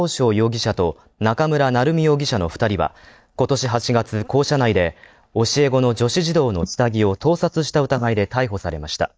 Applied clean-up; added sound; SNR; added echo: neural mask model DeepFilterNet 3.